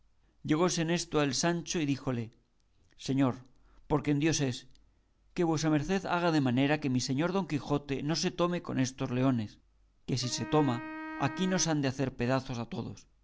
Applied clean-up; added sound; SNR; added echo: none; Wind instrument, woodwind instrument; 12 dB; none.